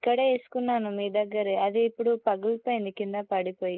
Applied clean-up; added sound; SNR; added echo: neural mask model Resemble Enhance denoiser.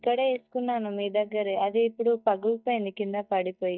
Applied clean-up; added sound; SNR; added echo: neural mask model DeepFilterNet 3.